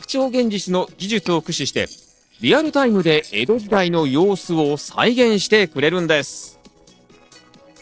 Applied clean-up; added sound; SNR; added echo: neural separator model SepFormer DNS4.